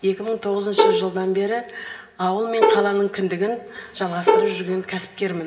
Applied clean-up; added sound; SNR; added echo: none; Bowed string instrument; -2 dB; reverberation time 0.9 s.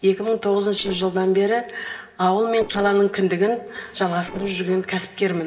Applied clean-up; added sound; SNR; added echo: neural separator model SepFormer DNS4.